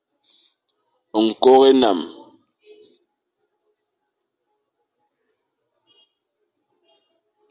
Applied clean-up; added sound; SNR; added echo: none; none; none; none.